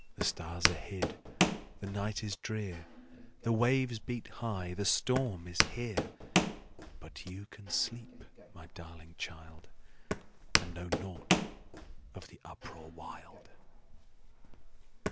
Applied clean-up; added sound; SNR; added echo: none; Walk, footsteps; -1 dB; none.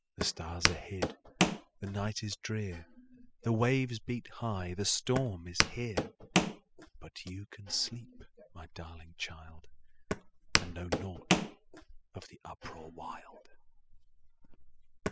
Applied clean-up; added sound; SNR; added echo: classical method spectral subtraction.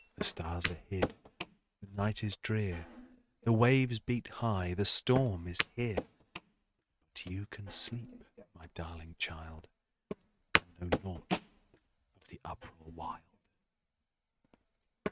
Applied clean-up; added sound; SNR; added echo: neural mask model RNNoise.